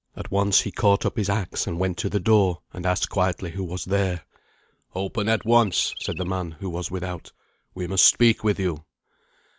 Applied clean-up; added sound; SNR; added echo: none; Chirp, tweet; 15 dB; none.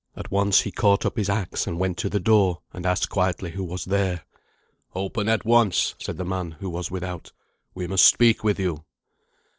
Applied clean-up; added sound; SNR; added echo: neural separator model SepFormer DNS4.